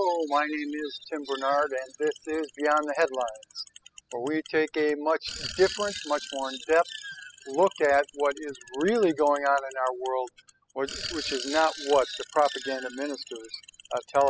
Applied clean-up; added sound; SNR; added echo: classical method spectral subtraction.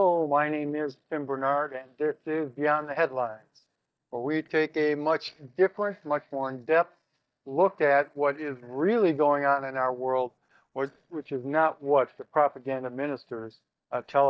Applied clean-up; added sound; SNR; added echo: neural mask model DeepFilterNet 3.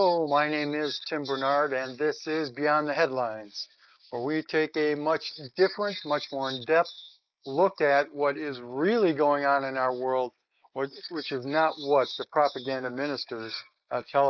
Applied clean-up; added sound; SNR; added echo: neural mask model Resemble Enhance denoiser.